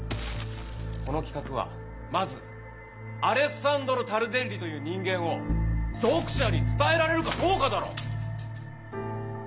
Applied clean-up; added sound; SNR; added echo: none; none; none; none.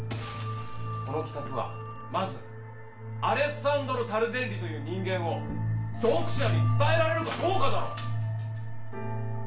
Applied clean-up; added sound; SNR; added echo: none; Telephone; 19 dB; reverberation time 0.3 s.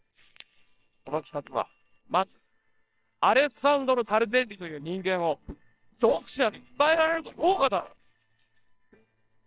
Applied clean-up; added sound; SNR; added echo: neural separator model SepFormer WHAMR!.